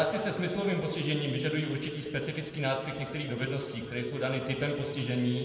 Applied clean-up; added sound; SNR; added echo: none; Telephone; 11 dB; reverberation time 2.1 s.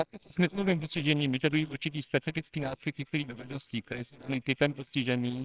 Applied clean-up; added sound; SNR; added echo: neural separator model SepFormer WHAMR!.